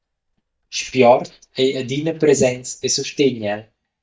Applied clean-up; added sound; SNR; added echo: neural mask model DeepFilterNet 3.